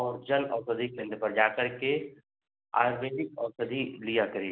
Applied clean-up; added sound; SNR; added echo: none; none; none; none.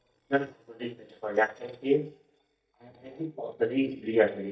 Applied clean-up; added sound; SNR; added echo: neural mask model DeepFilterNet 3.